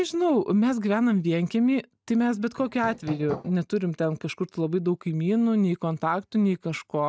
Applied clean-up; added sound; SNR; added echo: neural mask model RNNoise.